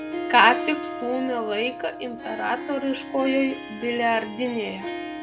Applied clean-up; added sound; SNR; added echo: none; Harp; 8 dB; none.